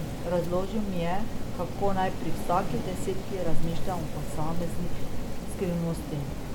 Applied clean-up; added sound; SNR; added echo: none; Rain; -5 dB; none.